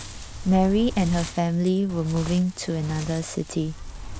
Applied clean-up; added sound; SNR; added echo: none; Wind; 11 dB; none.